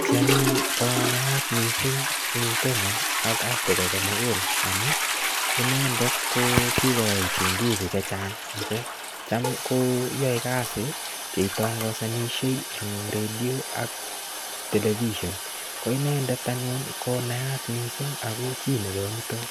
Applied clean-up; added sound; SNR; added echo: none; Toilet flush; 0 dB; none.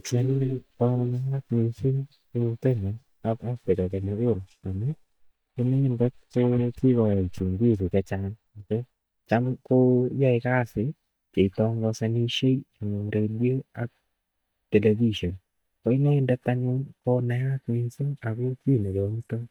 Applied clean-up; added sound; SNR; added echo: neural mask model DeepFilterNet 3.